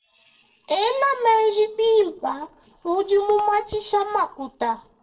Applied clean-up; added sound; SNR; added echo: neural separator model SepFormer DNS4.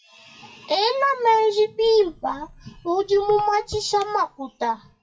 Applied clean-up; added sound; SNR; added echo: classical method WPE with log-MMSE.